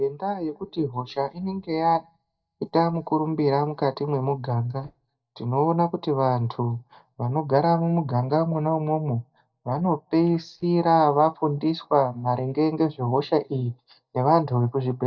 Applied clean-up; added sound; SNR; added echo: neural mask model DeepFilterNet 3.